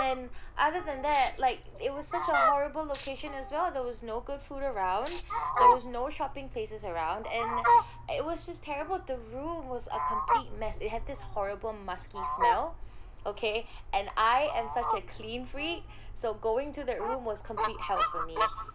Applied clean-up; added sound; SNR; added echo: none; Fowl + Tambourine; 0 dB; none.